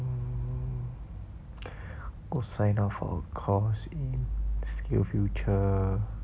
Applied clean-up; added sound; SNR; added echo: none; none; none; none.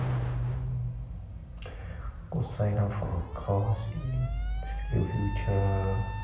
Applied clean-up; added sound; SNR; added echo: none; Alarm; 17 dB; reverberation time 1.0 s.